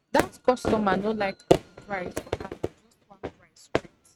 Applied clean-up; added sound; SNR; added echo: neural mask model RNNoise.